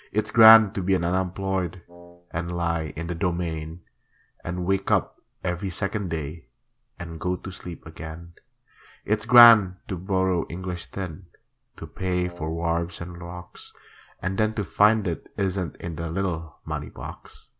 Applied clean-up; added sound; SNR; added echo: none; Wind instrument, woodwind instrument; 20 dB; none.